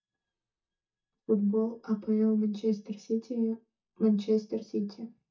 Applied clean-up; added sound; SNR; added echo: neural mask model DeepFilterNet 3.